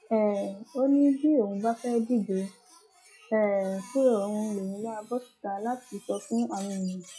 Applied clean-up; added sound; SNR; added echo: classical method log-MMSE.